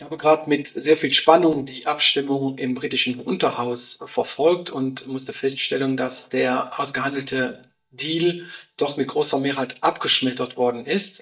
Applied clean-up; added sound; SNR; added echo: neural mask model DeepFilterNet 3.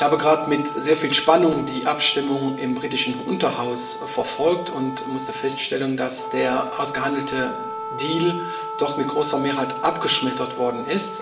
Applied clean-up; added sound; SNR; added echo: none; Wind instrument, woodwind instrument; 9 dB; reverberation time 0.8 s.